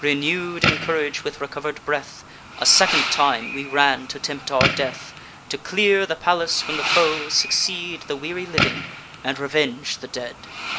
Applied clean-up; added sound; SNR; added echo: none; Fireworks; 5 dB; none.